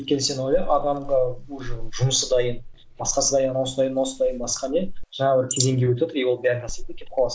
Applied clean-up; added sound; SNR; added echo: neural mask model Resemble Enhance denoiser.